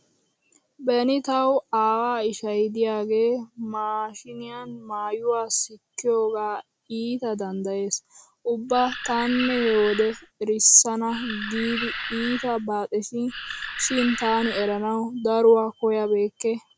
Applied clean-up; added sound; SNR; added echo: none; Animal; 8 dB; none.